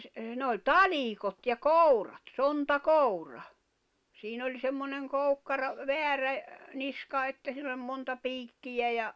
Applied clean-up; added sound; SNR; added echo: none; none; none; none.